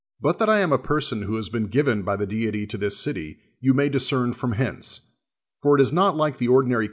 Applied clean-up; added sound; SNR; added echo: none; none; none; none.